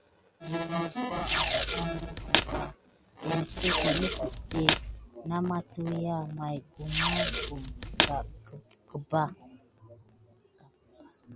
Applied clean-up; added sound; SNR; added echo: none; Packing tape, duct tape; -4 dB; none.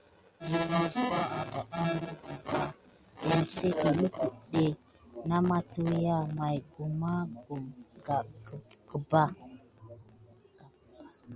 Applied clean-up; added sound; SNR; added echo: none; none; none; none.